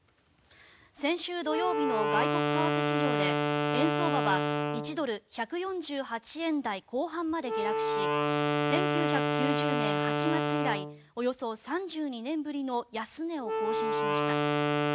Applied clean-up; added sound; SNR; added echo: none; Wind instrument, woodwind instrument; -3 dB; none.